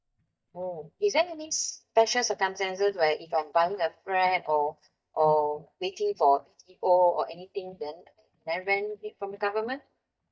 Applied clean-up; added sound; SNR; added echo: neural mask model DeepFilterNet 3.